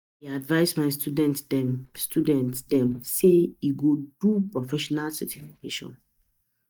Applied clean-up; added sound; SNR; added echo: neural mask model DeepFilterNet 3.